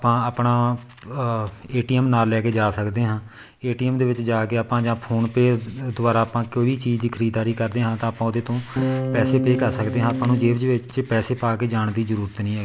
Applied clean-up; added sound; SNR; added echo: none; Electric guitar / Strum; 2 dB; none.